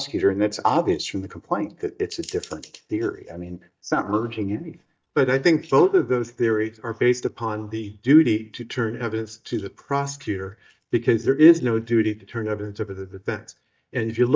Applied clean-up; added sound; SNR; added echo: neural mask model DeepFilterNet 3.